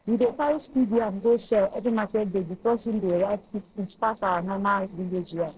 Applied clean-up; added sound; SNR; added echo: neural separator model SepFormer DNS4.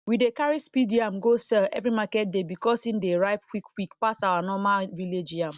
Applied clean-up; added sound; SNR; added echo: none; none; none; none.